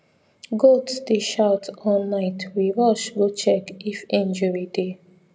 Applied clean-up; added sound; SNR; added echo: none; none; none; none.